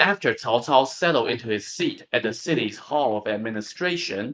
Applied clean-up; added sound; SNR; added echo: neural mask model Resemble Enhance denoiser.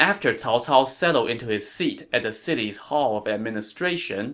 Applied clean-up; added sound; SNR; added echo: none; none; none; none.